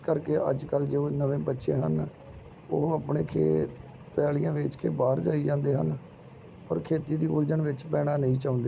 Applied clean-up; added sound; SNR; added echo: none; none; none; none.